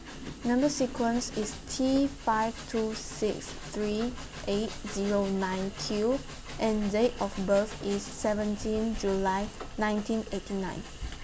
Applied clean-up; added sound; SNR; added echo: none; Train; 12 dB; none.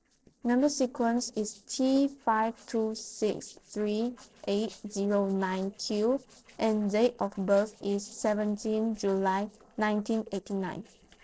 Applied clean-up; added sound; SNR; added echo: neural separator model SepFormer DNS4.